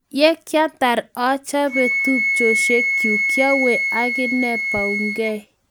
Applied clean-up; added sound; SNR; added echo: none; Wind instrument, woodwind instrument; 2 dB; none.